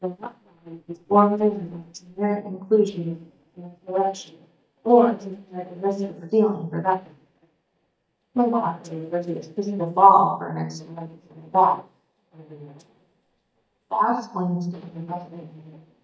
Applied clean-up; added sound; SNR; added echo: neural mask model DeepFilterNet 3.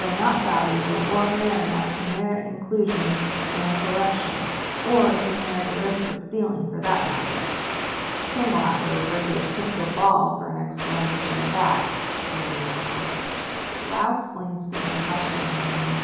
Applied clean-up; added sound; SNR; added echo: none; Water; 3 dB; reverberation time 1.0 s.